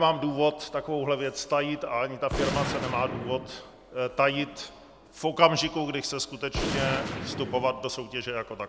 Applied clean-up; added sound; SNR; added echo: none; Gunshot, gunfire; 9 dB; none.